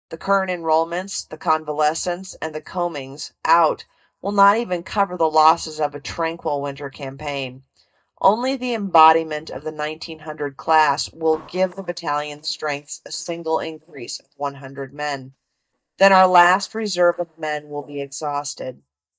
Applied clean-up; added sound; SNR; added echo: neural mask model DeepFilterNet 3.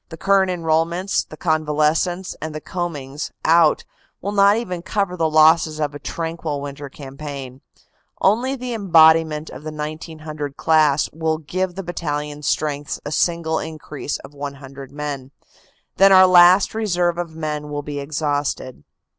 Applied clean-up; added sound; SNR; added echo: none; none; none; none.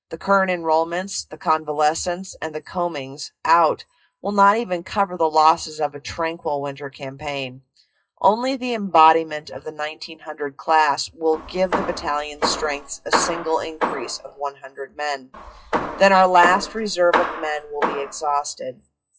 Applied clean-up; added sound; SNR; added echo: classical method WPE with log-MMSE.